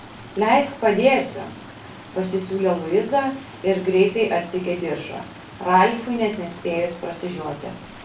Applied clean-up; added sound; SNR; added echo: none; Stream; 17 dB; reverberation time 0.4 s.